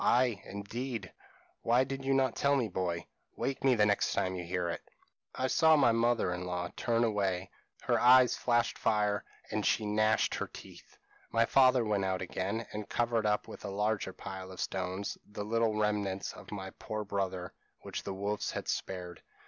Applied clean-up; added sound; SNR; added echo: none; none; none; none.